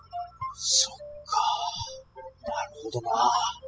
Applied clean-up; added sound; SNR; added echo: classical method spectral subtraction.